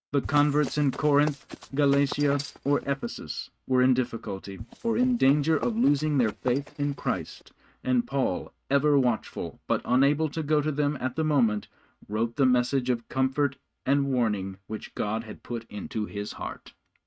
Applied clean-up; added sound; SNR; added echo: neural mask model RNNoise.